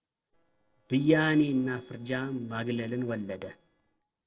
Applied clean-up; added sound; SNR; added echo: neural separator model SepFormer DNS4.